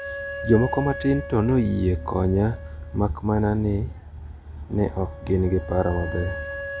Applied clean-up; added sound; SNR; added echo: none; Wind instrument, woodwind instrument; 13 dB; none.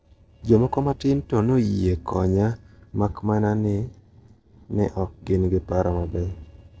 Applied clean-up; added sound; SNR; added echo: neural separator model SepFormer DNS4.